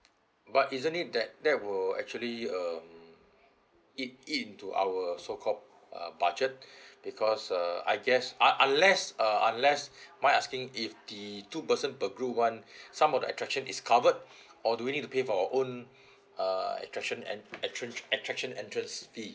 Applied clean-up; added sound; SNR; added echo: none; none; none; none.